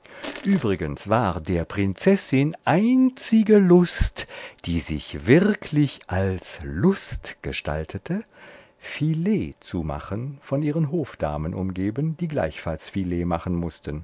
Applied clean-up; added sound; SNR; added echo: none; Crushing; 12 dB; none.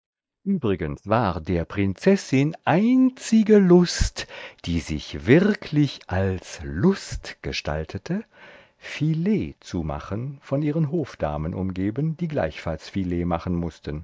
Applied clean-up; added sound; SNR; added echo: neural mask model DeepFilterNet 3.